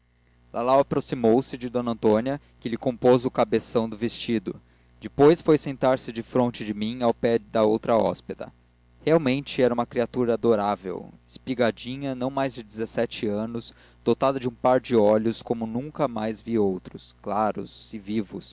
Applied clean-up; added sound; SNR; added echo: none; none; none; none.